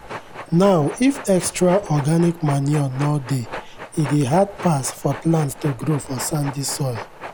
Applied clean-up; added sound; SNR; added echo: none; Train; 14 dB; none.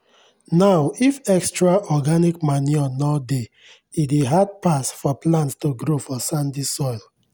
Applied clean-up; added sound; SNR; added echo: none; none; none; none.